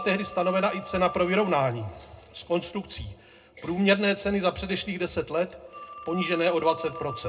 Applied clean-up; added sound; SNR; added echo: none; Telephone; 15 dB; reverberation time 0.2 s.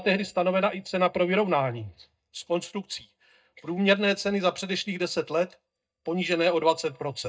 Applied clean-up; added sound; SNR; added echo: neural mask model DeepFilterNet 3.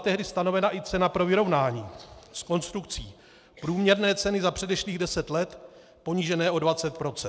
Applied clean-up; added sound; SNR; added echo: none; none; none; none.